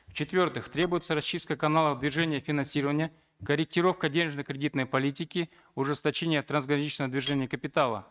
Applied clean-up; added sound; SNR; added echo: neural mask model RNNoise.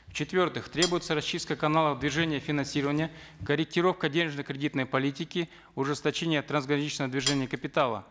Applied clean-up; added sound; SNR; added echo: none; Cutlery, silverware; 7 dB; none.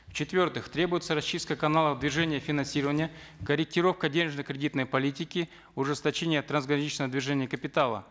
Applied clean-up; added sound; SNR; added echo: none; none; none; none.